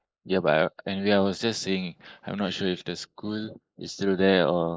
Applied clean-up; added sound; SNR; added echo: neural mask model Resemble Enhance denoiser.